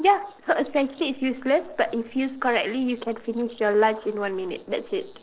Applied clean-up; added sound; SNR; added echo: neural separator model SepFormer DNS4.